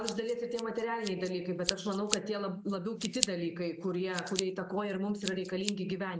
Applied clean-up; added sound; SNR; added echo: none; Scissors; 7 dB; none.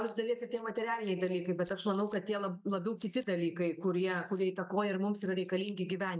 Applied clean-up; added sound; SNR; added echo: neural mask model DeepFilterNet 3.